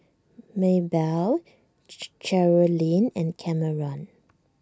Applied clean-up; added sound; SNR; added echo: none; none; none; none.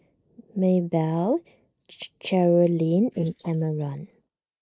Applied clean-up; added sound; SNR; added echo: neural mask model Resemble Enhance denoiser.